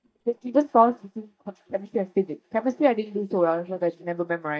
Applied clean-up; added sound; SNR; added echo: neural mask model DeepFilterNet 3.